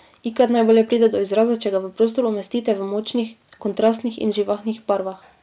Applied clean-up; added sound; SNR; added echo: none; none; none; none.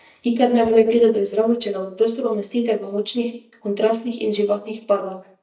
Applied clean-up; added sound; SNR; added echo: neural mask model DeepFilterNet 3.